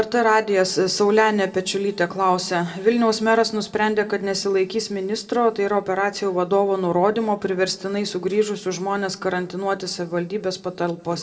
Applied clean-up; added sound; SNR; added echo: none; none; none; reverberation time 1.1 s.